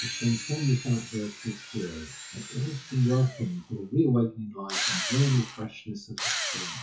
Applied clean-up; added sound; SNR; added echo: classical method WPE with log-MMSE.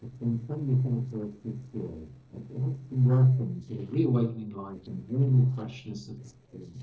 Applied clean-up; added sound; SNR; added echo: neural separator model SepFormer DNS4.